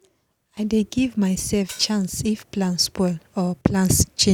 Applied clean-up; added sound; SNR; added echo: none; Hi-hat; 19 dB; none.